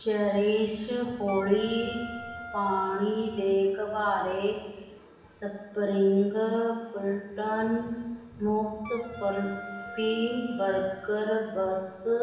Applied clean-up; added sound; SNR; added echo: none; Wind instrument, woodwind instrument; 15 dB; reverberation time 1.3 s.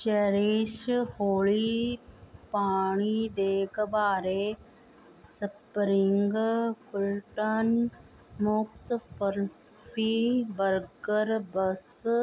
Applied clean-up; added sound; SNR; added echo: none; none; none; none.